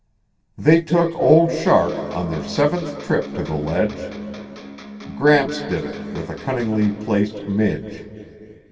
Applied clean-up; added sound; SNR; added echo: none; Electric guitar; 14 dB; reverberation time 2.8 s.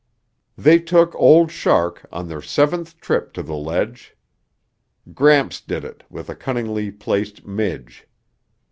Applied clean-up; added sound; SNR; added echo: none; none; none; none.